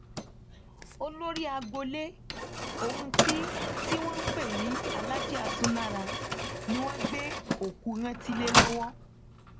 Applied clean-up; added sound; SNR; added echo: none; Mechanisms; -3 dB; none.